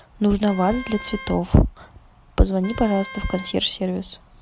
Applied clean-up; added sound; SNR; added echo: none; Wind instrument, woodwind instrument; 18 dB; none.